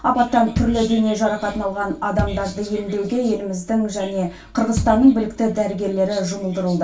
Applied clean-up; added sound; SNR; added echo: none; Bass drum; 10 dB; reverberation time 0.3 s.